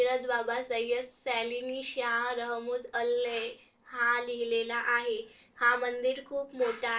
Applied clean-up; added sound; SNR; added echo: neural separator model SepFormer DNS4.